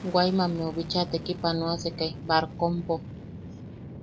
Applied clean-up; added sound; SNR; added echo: none; Fixed-wing aircraft, airplane; 11 dB; none.